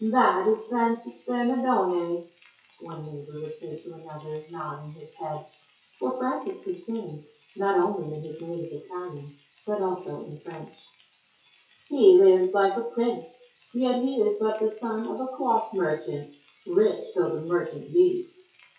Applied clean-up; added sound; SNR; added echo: classical method WPE with log-MMSE.